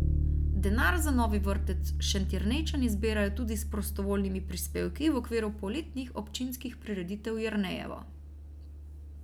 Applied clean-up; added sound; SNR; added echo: none; Bass guitar; 0 dB; none.